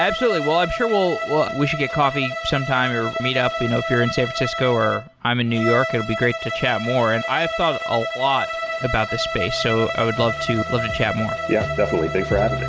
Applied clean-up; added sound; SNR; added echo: none; Bowed string instrument; 5 dB; none.